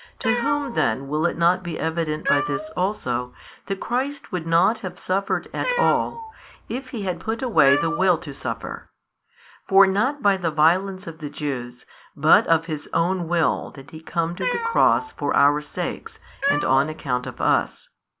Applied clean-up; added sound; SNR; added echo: none; Cat; 7 dB; none.